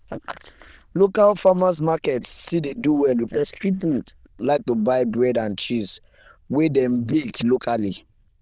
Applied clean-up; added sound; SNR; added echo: neural diffusion model UNIVERSE++.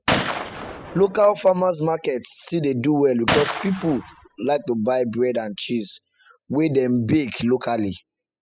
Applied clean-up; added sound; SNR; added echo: classical method spectral subtraction.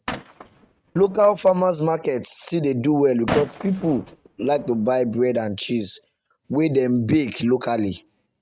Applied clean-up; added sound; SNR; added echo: neural mask model RNNoise.